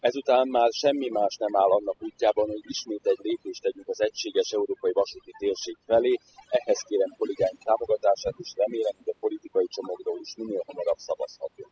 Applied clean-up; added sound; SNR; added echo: classical method spectral subtraction.